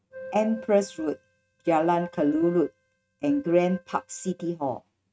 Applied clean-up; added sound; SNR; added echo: neural mask model RNNoise.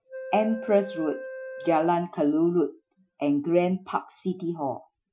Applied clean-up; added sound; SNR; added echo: classical method Wiener filter.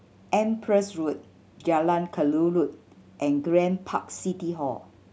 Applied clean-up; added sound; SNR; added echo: none; none; none; none.